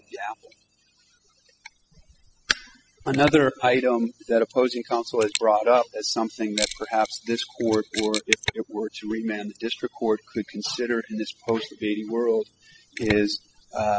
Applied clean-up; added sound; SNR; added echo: classical method spectral subtraction.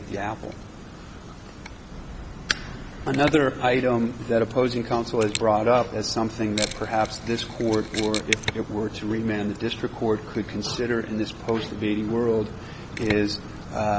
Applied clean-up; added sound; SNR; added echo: none; Mechanisms; 13 dB; none.